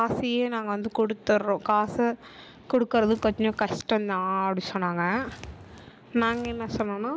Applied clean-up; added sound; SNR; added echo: none; Walk, footsteps; 17 dB; none.